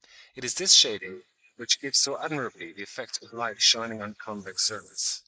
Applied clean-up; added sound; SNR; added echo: neural mask model Resemble Enhance denoiser.